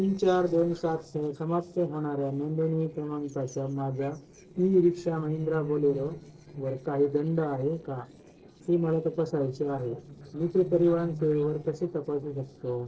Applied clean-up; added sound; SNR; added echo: neural separator model SepFormer DNS4.